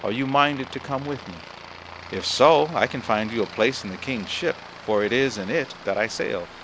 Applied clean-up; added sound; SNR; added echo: none; Aircraft; 16 dB; none.